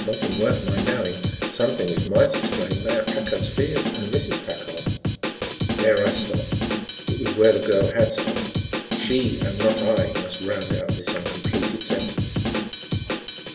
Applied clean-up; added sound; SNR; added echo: none; Drum kit; 2 dB; reverberation time 1.6 s.